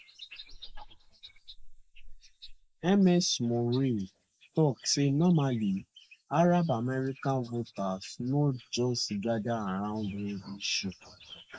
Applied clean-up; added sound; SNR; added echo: neural mask model Resemble Enhance denoiser.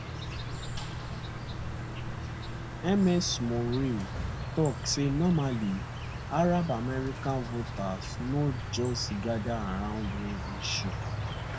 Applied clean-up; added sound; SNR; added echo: none; Insect; 4 dB; none.